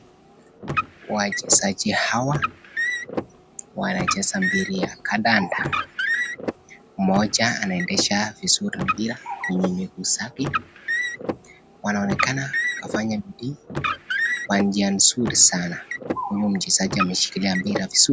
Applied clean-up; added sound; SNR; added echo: none; Car; 6 dB; none.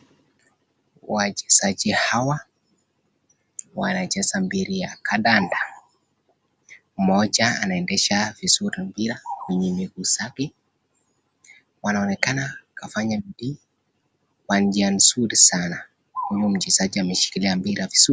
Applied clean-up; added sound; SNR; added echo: none; none; none; none.